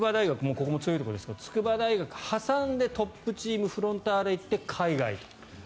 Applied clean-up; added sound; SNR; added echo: none; none; none; none.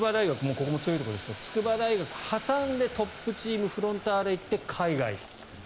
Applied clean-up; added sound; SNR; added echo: none; Boiling; 13 dB; none.